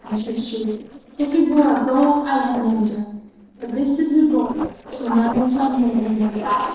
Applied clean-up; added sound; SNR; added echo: neural separator model SepFormer DNS4.